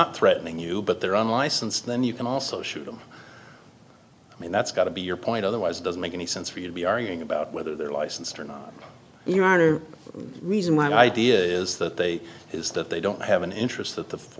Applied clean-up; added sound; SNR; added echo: none; none; none; none.